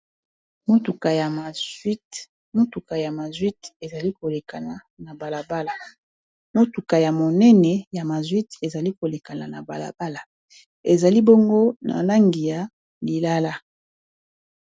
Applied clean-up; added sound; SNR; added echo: none; none; none; none.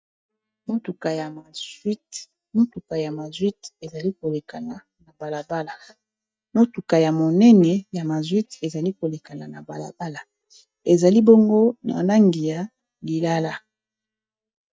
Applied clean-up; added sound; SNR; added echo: neural mask model DeepFilterNet 3.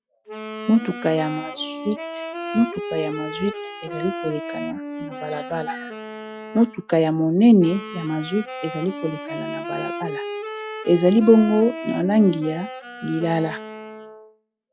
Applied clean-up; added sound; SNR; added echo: classical method log-MMSE.